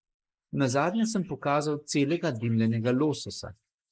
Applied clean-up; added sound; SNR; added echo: neural mask model Resemble Enhance denoiser.